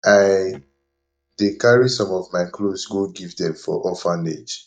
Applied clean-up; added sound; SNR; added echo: neural mask model DeepFilterNet 3.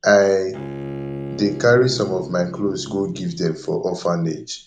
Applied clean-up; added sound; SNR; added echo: none; Bowed string instrument; 13 dB; none.